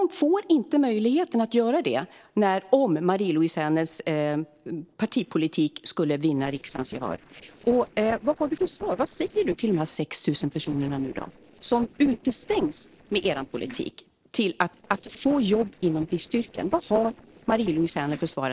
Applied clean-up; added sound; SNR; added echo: neural separator model SepFormer DNS4.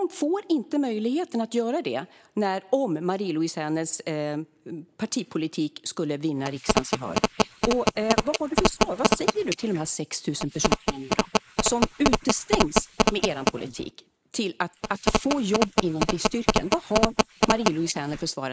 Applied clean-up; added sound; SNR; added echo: neural mask model Resemble Enhance denoiser.